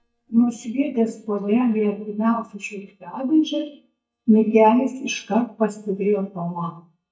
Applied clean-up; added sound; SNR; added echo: neural mask model DeepFilterNet 3.